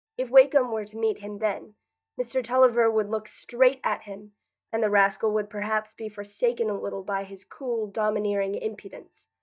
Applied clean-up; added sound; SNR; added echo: neural mask model DeepFilterNet 3.